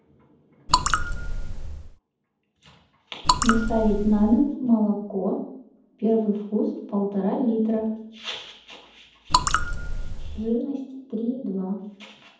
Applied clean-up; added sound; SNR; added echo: none; Raindrop / Drip; -2 dB; reverberation time 0.8 s.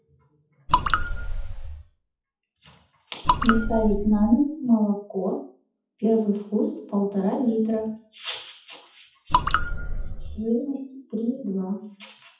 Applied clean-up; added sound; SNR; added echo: classical method WPE with log-MMSE.